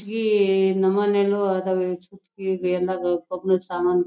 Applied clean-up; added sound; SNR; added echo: none; none; none; none.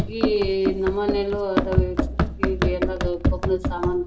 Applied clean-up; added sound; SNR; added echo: none; Run; -1 dB; reverberation time 1.3 s.